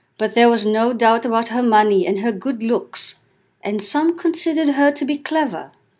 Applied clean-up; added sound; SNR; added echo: none; none; none; none.